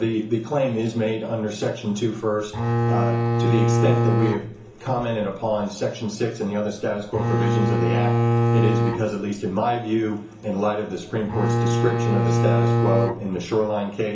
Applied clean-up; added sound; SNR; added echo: none; Bowed string instrument; -3 dB; reverberation time 0.7 s.